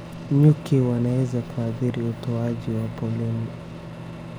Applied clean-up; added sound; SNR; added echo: none; Microwave oven; 12 dB; none.